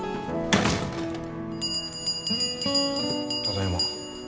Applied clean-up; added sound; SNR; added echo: none; Bell; 3 dB; none.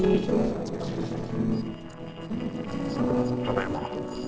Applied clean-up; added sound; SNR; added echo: neural separator model SepFormer DNS4.